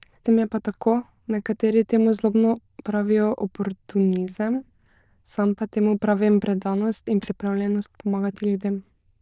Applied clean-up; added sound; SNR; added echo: neural diffusion model UNIVERSE++.